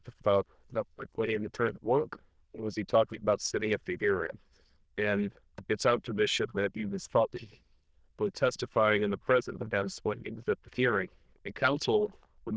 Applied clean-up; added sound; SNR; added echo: neural diffusion model UNIVERSE++.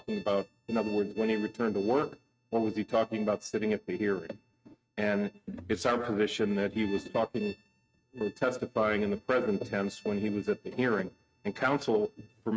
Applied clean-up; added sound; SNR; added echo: neural mask model RNNoise.